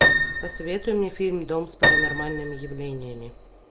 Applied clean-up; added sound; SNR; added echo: none; Piano; -4 dB; none.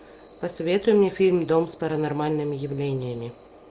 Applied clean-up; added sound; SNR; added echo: none; none; none; none.